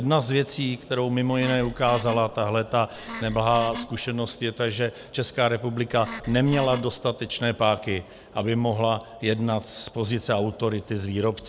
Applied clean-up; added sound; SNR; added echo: none; Wood; 12 dB; none.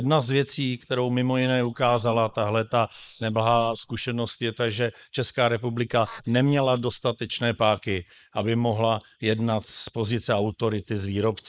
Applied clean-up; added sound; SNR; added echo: neural mask model Resemble Enhance denoiser.